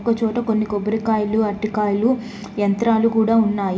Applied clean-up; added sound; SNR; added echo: none; none; none; reverberation time 0.7 s.